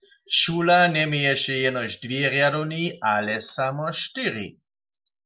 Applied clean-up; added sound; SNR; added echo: none; none; none; none.